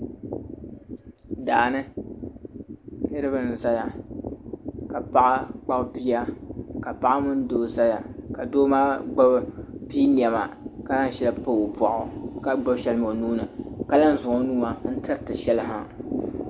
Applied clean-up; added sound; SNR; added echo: none; none; none; none.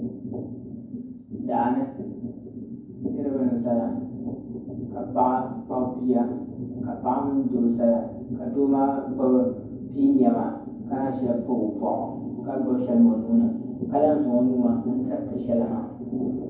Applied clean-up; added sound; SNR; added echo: none; none; none; reverberation time 0.9 s.